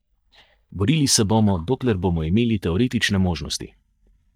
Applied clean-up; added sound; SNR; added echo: neural mask model DeepFilterNet 3.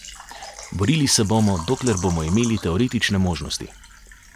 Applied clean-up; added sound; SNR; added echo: none; Water / Liquid; 16 dB; none.